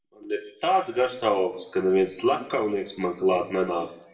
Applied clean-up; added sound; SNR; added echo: none; none; none; reverberation time 0.7 s.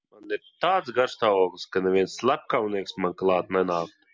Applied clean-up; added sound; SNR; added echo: none; none; none; none.